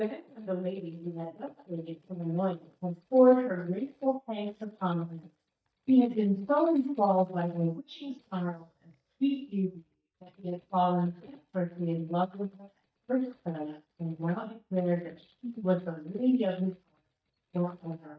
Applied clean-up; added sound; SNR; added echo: neural mask model DeepFilterNet 3.